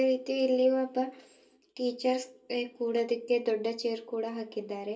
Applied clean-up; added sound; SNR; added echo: none; none; none; reverberation time 0.2 s.